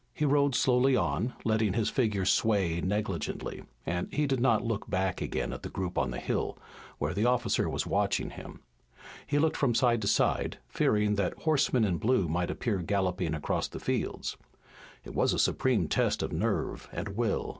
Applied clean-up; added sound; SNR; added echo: none; none; none; none.